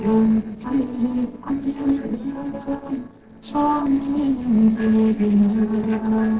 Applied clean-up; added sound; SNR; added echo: neural separator model SepFormer DNS4.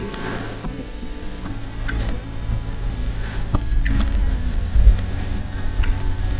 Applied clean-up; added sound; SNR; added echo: neural mask model DeepFilterNet 3.